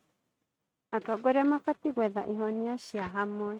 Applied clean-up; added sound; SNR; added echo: neural mask model RNNoise.